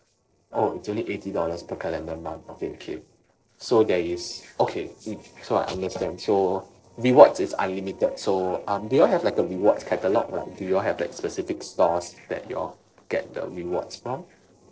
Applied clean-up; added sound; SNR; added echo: neural separator model SepFormer DNS4.